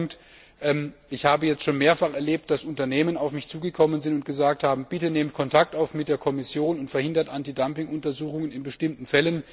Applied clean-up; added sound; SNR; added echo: none; none; none; none.